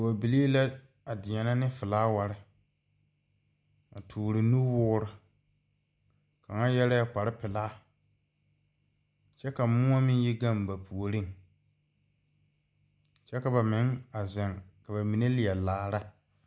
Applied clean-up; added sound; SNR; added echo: none; none; none; none.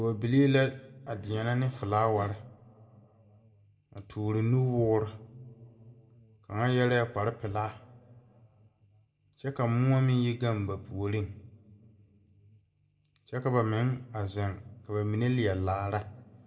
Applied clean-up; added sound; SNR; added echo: neural separator model SepFormer DNS4.